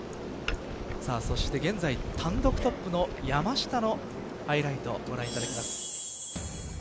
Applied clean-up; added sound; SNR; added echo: none; Glass; 4 dB; none.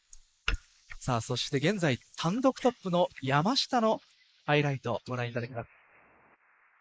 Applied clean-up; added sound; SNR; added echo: neural mask model Resemble Enhance denoiser.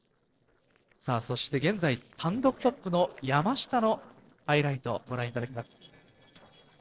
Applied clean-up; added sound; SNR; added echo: neural separator model SepFormer DNS4.